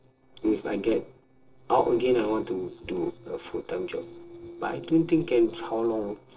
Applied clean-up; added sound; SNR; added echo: neural separator model SepFormer DNS4.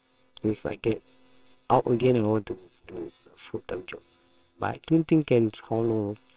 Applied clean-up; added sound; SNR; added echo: neural separator model SepFormer WHAMR!.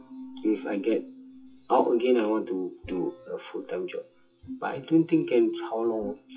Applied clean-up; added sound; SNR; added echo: classical method WPE with log-MMSE.